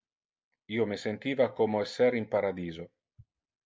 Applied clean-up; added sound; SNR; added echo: none; none; none; none.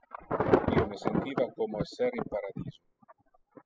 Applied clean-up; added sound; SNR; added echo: classical method spectral subtraction.